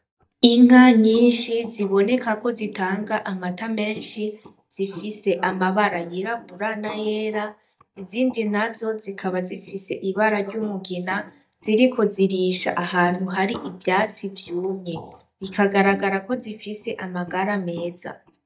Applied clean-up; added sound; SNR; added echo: neural mask model DeepFilterNet 3.